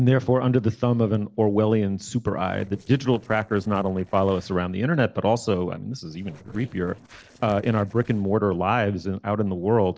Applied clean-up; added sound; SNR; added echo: neural separator model SepFormer DNS4.